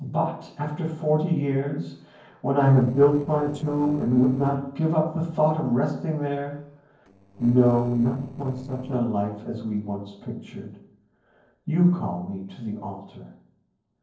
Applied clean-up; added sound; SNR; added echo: neural separator model SepFormer DNS4.